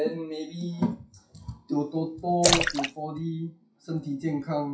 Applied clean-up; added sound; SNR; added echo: classical method WPE with log-MMSE.